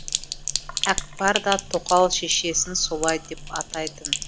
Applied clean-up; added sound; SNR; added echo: none; Sink (filling or washing); 6 dB; none.